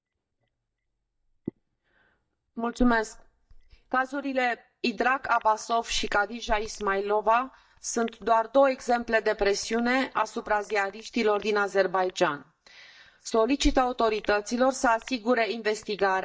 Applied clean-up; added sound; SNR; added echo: neural mask model DeepFilterNet 3.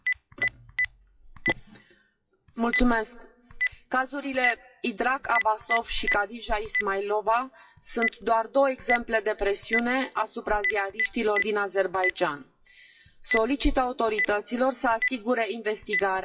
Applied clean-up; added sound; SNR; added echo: classical method WPE with log-MMSE.